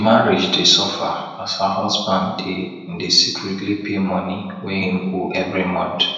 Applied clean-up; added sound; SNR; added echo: none; none; none; reverberation time 0.9 s.